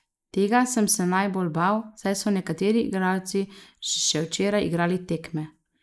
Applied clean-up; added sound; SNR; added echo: neural mask model Resemble Enhance denoiser.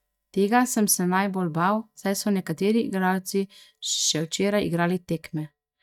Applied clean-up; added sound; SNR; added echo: neural mask model DeepFilterNet 3.